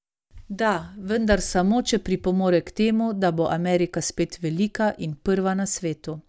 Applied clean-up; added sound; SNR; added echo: none; none; none; none.